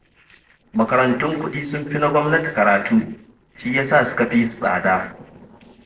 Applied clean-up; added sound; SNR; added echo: neural separator model SepFormer DNS4.